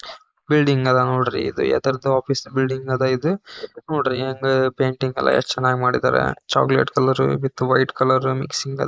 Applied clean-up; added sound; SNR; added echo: neural mask model Resemble Enhance denoiser.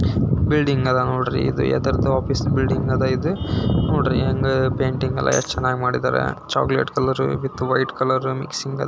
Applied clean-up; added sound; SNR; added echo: none; Tambourine; 17 dB; none.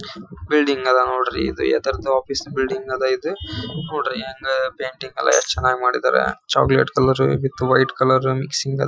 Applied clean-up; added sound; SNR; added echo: classical method Wiener filter.